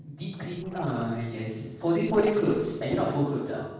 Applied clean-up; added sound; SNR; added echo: neural separator model SepFormer DNS4.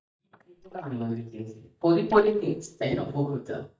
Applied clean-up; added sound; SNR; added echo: neural mask model DeepFilterNet 3.